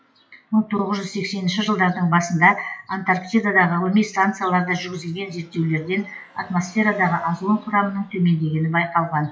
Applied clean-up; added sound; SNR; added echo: classical method WPE with log-MMSE.